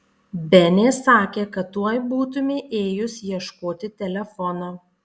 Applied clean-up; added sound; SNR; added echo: none; none; none; none.